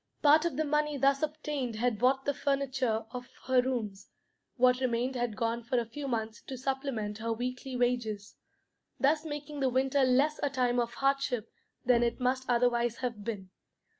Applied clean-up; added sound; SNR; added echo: none; none; none; none.